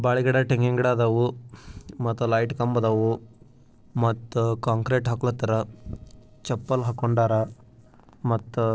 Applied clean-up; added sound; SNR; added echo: neural separator model SepFormer DNS4.